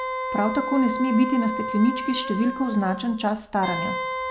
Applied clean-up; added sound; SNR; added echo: none; Wind instrument, woodwind instrument; 6 dB; none.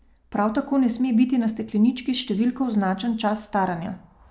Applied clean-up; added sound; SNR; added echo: none; none; none; none.